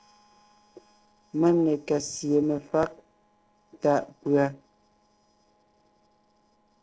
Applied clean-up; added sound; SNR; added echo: neural separator model SepFormer DNS4.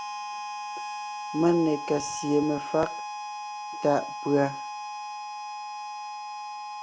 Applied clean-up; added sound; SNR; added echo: none; Harmonica; 6 dB; none.